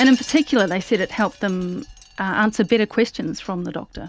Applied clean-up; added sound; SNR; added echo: none; Wind chime; 19 dB; none.